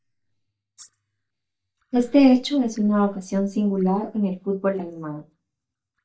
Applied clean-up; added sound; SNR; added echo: neural mask model DeepFilterNet 3.